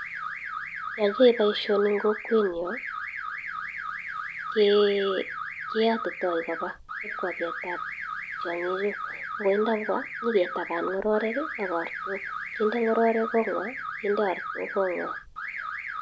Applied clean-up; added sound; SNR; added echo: none; Alarm / Car; 7 dB; none.